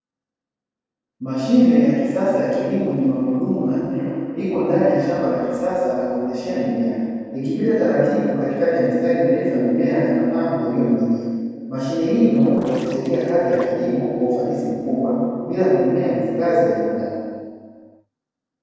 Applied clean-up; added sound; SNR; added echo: neural separator model SepFormer DNS4.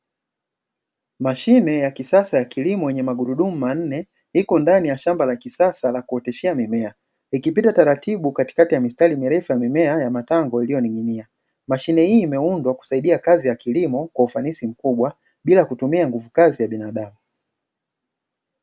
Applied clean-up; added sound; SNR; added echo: none; none; none; none.